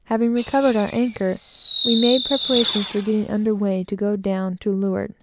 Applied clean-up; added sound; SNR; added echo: none; Fireworks; 0 dB; none.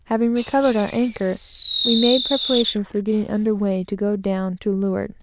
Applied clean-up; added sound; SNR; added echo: neural diffusion model UNIVERSE++.